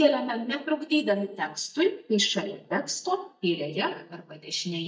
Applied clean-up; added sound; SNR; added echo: neural mask model DeepFilterNet 3.